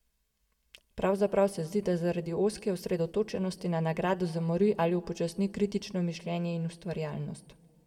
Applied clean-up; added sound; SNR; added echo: none; none; none; reverberation time 1.1 s.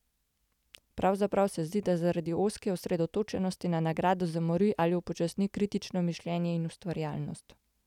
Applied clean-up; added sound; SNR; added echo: none; none; none; none.